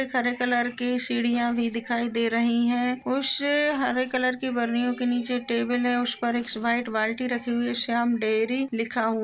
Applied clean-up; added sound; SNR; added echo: neural separator model SepFormer DNS4.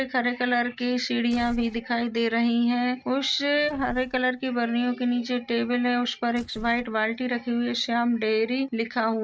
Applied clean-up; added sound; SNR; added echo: neural mask model RNNoise.